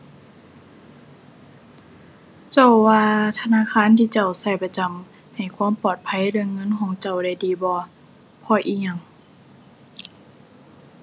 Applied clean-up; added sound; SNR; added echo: none; none; none; none.